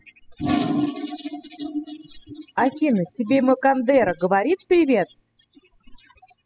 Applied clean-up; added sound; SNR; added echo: classical method spectral subtraction.